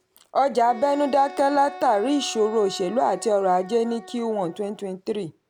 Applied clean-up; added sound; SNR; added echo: none; Wind instrument, woodwind instrument; 18 dB; none.